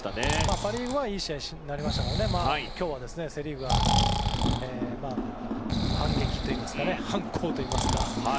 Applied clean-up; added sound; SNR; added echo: none; Breathing; -1 dB; none.